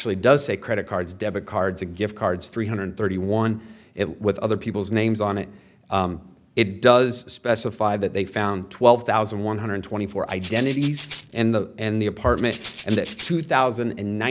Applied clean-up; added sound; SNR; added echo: none; Rattle (instrument); 13 dB; none.